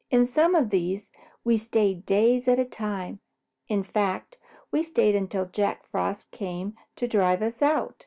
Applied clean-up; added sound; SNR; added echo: none; none; none; none.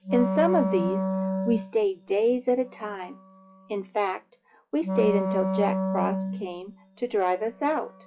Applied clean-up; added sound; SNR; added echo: classical method log-MMSE.